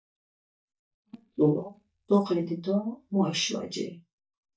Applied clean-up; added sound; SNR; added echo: neural mask model DeepFilterNet 3.